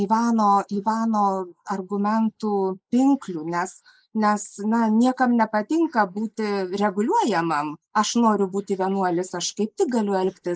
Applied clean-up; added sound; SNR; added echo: neural mask model Resemble Enhance denoiser.